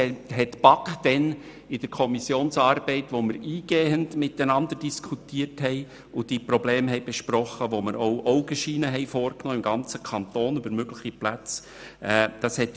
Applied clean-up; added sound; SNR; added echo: none; none; none; none.